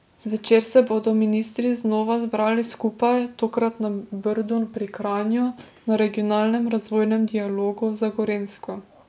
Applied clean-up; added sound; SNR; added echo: none; none; none; none.